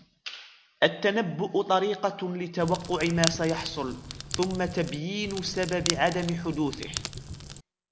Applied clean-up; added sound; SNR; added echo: none; Crackle; 8 dB; none.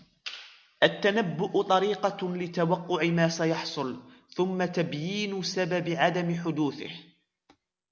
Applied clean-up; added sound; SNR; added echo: none; none; none; none.